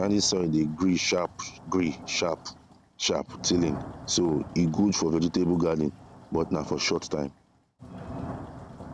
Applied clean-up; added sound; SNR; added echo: none; Thunder / Rain; 15 dB; none.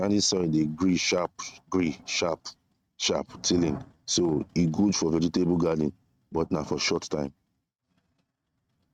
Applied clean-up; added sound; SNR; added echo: neural mask model RNNoise.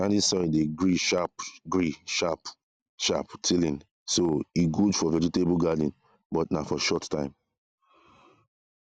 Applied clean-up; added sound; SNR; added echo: none; none; none; none.